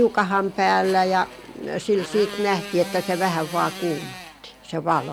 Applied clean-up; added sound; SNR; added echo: none; Motorcycle; 14 dB; none.